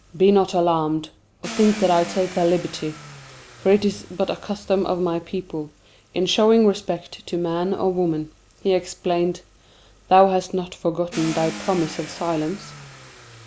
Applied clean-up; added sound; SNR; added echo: none; Car; 18 dB; none.